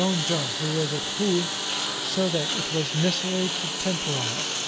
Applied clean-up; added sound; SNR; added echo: none; Engine; 0 dB; none.